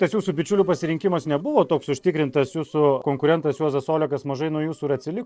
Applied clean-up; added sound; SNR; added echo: neural separator model SepFormer DNS4.